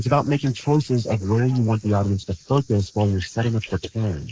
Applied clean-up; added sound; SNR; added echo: neural mask model Resemble Enhance denoiser.